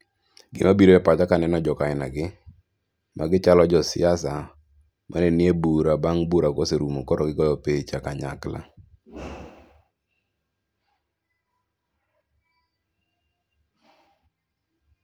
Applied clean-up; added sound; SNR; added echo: none; none; none; none.